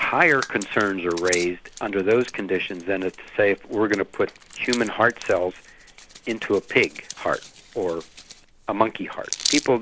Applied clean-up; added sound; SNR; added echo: none; Hands; 13 dB; none.